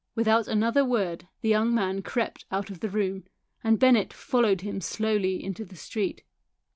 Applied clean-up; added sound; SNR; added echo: none; none; none; none.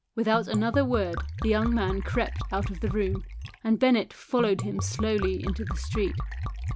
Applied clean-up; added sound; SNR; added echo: none; Liquid; 5 dB; none.